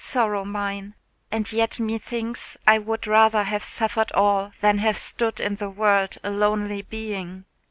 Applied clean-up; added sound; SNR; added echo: none; none; none; none.